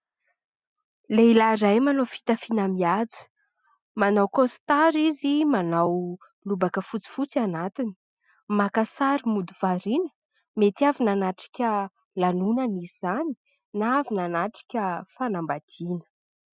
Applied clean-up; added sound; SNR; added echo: none; none; none; none.